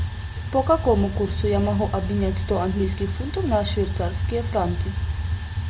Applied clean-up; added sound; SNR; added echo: none; none; none; none.